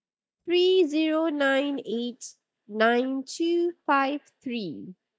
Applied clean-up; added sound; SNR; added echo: neural mask model DeepFilterNet 3.